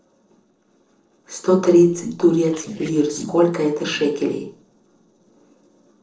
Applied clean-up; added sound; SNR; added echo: neural separator model SepFormer DNS4.